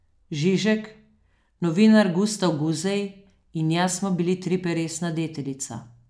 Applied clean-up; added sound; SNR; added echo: none; none; none; none.